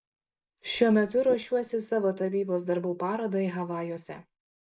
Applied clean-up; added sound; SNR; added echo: neural mask model Resemble Enhance denoiser.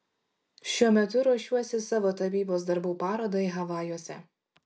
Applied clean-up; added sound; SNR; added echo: none; none; none; none.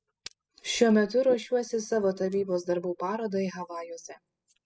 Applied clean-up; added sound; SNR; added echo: classical method spectral subtraction.